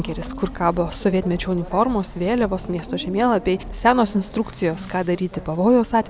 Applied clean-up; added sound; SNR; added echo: none; none; none; none.